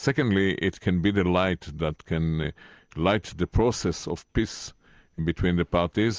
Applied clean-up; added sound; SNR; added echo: none; none; none; none.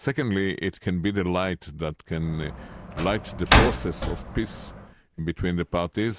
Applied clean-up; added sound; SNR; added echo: none; Slam; -1 dB; none.